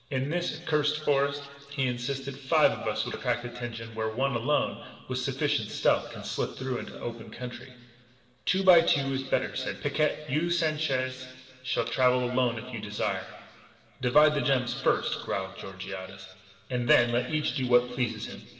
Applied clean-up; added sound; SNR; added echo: none; none; none; reverberation time 2.3 s.